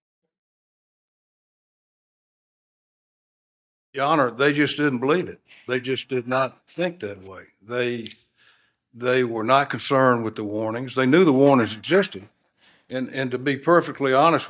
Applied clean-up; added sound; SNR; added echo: neural mask model DeepFilterNet 3.